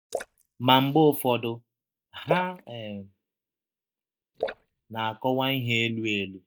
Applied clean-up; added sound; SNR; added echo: neural mask model DeepFilterNet 3.